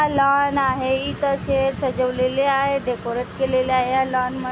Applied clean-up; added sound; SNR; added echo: none; none; none; none.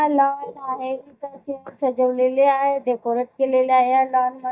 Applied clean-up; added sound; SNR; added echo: neural mask model DeepFilterNet 3.